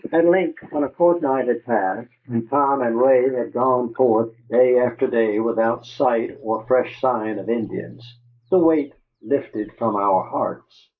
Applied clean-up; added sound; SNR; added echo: neural mask model Resemble Enhance denoiser.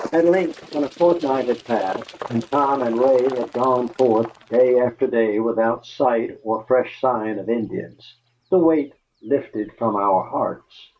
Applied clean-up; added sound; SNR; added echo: neural mask model RNNoise.